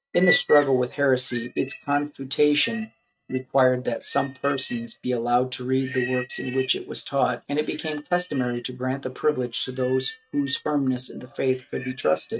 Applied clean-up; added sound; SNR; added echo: neural mask model RNNoise.